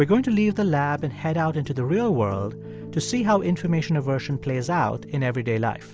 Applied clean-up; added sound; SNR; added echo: none; none; none; none.